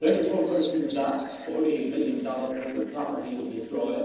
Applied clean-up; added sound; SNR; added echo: neural separator model SepFormer DNS4.